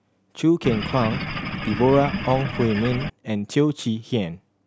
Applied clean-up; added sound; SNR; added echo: none; Engine / Boat, Water vehicle; 6 dB; none.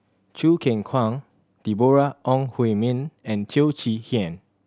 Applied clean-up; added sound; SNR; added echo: none; none; none; none.